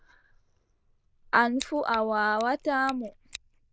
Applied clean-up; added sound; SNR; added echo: neural diffusion model UNIVERSE++.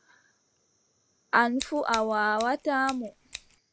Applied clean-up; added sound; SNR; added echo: none; Scissors; 14 dB; none.